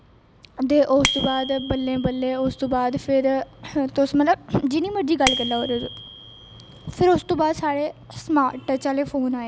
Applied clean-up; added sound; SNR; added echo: none; Bicycle bell; 11 dB; none.